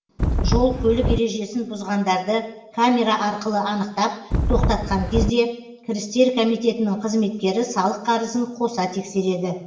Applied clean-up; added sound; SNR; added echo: none; Wind; -1 dB; reverberation time 0.8 s.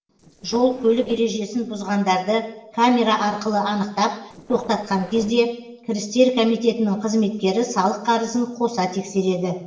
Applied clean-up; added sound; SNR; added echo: neural separator model SepFormer DNS4.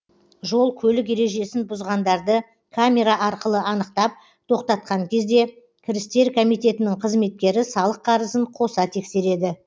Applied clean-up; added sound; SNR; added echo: none; none; none; none.